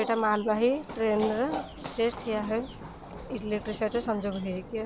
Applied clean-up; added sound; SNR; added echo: none; Run; 14 dB; none.